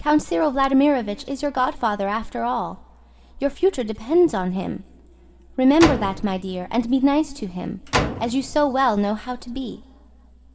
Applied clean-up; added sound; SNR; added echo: none; Slam; 8 dB; reverberation time 2.0 s.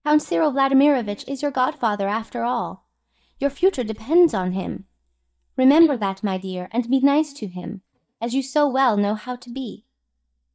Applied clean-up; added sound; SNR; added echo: neural mask model DeepFilterNet 3.